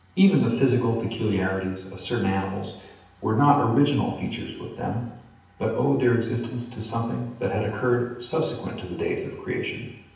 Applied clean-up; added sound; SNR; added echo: none; none; none; reverberation time 0.9 s.